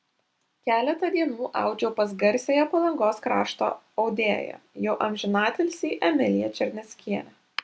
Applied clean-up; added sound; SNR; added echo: none; none; none; none.